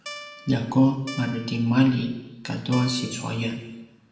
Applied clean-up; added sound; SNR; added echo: none; Guitar; 17 dB; reverberation time 1.0 s.